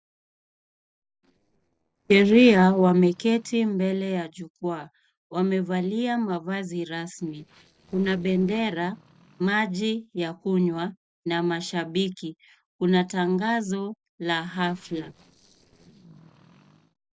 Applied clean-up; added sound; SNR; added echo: neural separator model SepFormer DNS4.